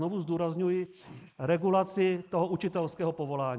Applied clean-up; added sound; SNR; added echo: neural mask model Resemble Enhance denoiser.